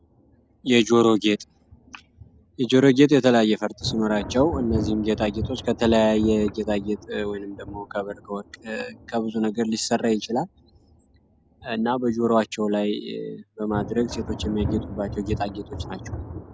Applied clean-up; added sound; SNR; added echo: none; Thunder; 12 dB; none.